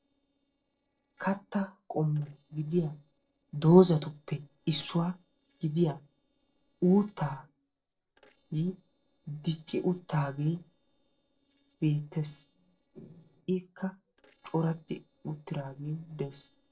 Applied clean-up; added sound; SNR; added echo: neural separator model SepFormer DNS4.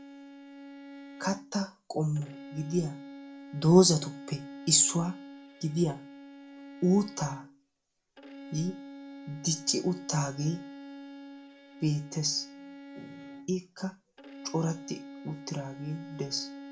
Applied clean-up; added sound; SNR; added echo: none; Bowed string instrument; 15 dB; reverberation time 0.3 s.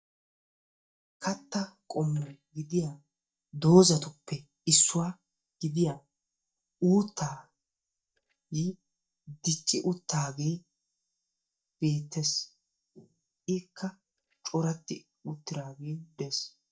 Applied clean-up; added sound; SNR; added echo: neural mask model DeepFilterNet 3.